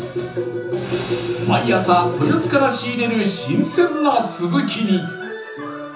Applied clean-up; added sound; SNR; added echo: none; none; none; reverberation time 0.7 s.